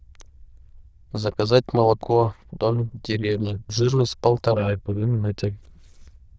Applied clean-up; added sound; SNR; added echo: neural diffusion model UNIVERSE++.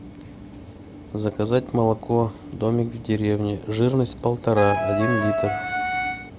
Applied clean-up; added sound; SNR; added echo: none; Wind instrument, woodwind instrument; 1 dB; none.